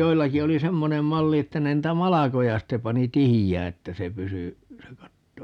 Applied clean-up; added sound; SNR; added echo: none; none; none; none.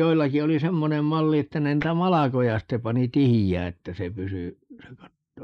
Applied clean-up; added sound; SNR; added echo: neural mask model Resemble Enhance denoiser.